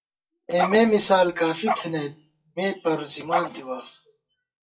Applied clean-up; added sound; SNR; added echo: classical method WPE with log-MMSE.